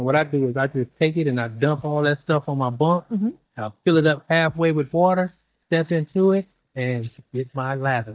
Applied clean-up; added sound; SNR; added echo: neural mask model DeepFilterNet 3.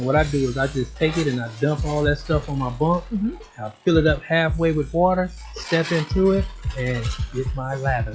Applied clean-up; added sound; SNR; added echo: classical method log-MMSE.